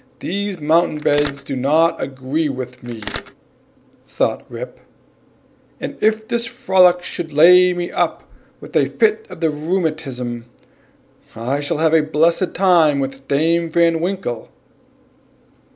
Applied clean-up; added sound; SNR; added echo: none; Mechanisms; 11 dB; none.